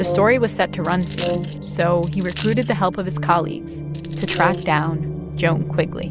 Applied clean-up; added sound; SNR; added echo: none; Brass instrument + Coin (dropping); 8 dB; none.